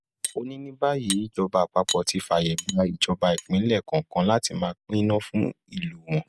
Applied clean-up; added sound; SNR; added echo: none; Cutlery, silverware; 11 dB; none.